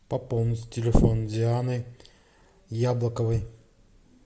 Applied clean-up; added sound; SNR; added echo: none; none; none; none.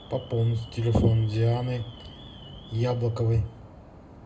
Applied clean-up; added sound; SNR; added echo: none; Alarm; 17 dB; reverberation time 0.2 s.